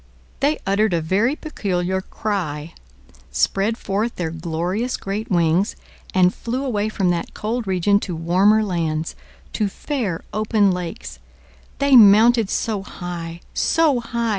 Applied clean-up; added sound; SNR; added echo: none; none; none; none.